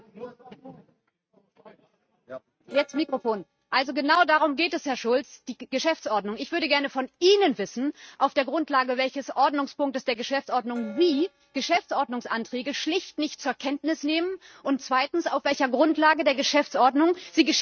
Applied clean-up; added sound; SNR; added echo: neural mask model RNNoise.